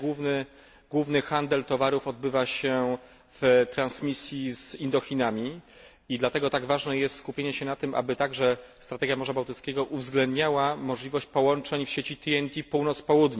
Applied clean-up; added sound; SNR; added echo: none; none; none; none.